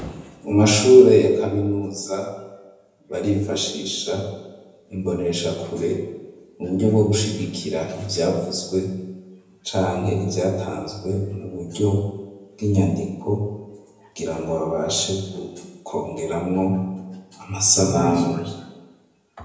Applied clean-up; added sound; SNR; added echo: none; none; none; reverberation time 0.9 s.